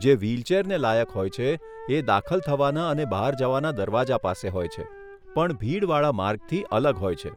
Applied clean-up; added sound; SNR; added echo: none; Wind instrument, woodwind instrument; 18 dB; none.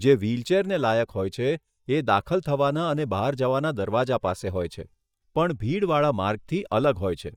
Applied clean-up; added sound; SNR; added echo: neural mask model DeepFilterNet 3.